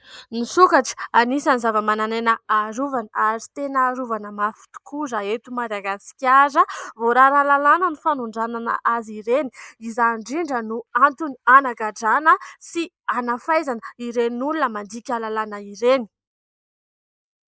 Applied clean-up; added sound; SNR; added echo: neural mask model Resemble Enhance denoiser.